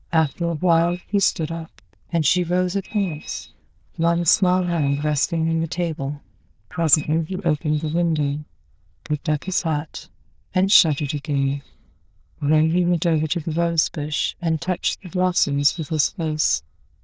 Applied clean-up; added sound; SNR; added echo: neural diffusion model UNIVERSE++.